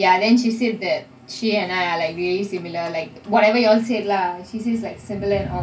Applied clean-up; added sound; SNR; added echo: none; none; none; reverberation time 0.1 s.